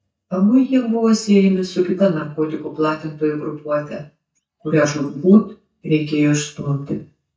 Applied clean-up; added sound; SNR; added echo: neural mask model DeepFilterNet 3.